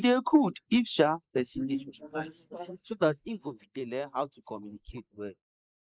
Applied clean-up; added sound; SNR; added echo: neural mask model Resemble Enhance denoiser.